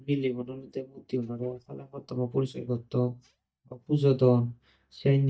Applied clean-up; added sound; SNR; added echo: neural mask model DeepFilterNet 3.